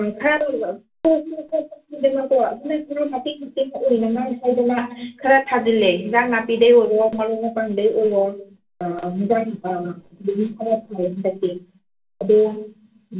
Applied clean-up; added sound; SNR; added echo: none; none; none; reverberation time 0.2 s.